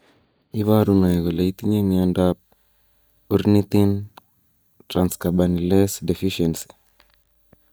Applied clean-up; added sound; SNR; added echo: neural mask model DeepFilterNet 3.